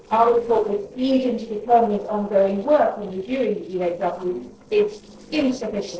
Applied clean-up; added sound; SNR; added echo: neural separator model SepFormer DNS4.